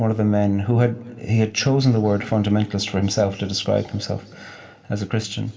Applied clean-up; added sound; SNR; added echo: none; none; none; reverberation time 2.0 s.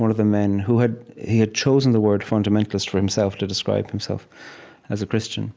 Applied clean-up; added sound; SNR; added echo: none; none; none; none.